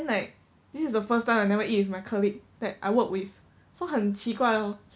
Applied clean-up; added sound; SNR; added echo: none; none; none; none.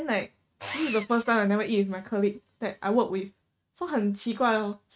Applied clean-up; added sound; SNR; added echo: neural mask model RNNoise.